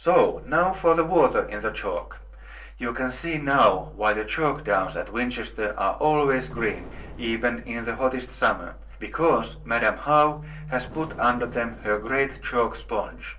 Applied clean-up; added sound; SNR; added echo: neural separator model SepFormer DNS4.